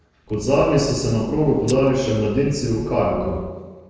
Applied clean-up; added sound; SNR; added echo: neural separator model SepFormer DNS4.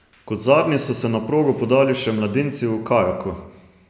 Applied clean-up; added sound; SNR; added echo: none; none; none; none.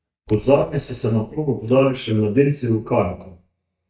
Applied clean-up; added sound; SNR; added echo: neural mask model DeepFilterNet 3.